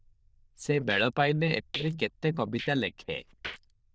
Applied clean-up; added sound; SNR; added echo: neural diffusion model UNIVERSE++.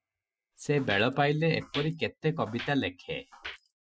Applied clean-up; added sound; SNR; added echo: classical method Wiener filter.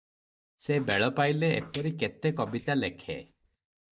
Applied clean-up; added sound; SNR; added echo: neural mask model DeepFilterNet 3.